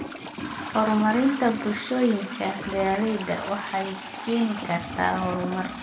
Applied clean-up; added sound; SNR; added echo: none; Trickle, dribble / Toilet flush; 9 dB; reverberation time 2.0 s.